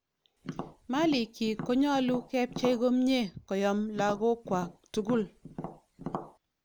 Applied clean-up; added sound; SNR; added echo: none; Tap; 11 dB; none.